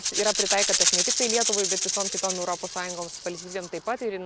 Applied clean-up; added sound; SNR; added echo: none; Rattle (instrument); -3 dB; none.